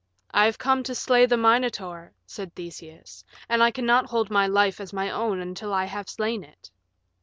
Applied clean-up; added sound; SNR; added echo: none; none; none; none.